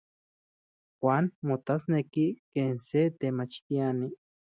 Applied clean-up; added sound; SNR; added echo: none; none; none; none.